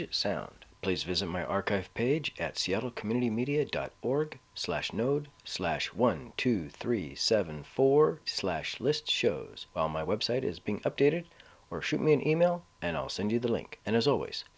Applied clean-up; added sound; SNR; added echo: none; none; none; none.